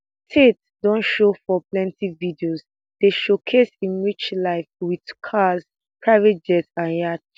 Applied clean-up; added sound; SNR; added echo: none; none; none; none.